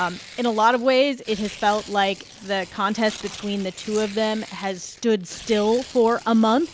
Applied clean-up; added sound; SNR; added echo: none; Tearing; 18 dB; none.